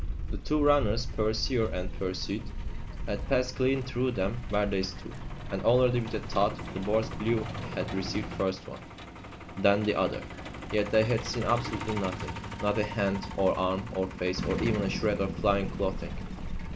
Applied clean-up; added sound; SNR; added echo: none; Truck; 6 dB; none.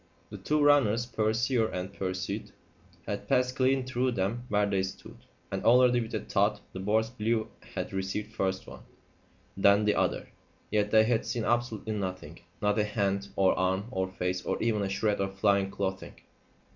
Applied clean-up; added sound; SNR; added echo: none; none; none; none.